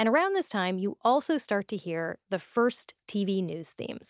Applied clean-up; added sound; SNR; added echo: none; none; none; none.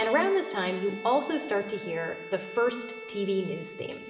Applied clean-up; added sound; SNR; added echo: none; Bowed string instrument; 12 dB; reverberation time 2.5 s.